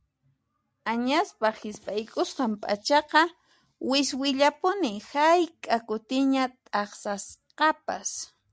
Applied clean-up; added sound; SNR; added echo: none; none; none; none.